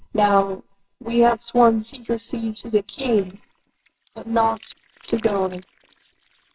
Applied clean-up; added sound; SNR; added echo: neural separator model SepFormer WHAMR!.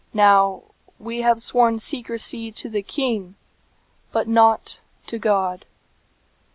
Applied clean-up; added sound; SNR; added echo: none; none; none; none.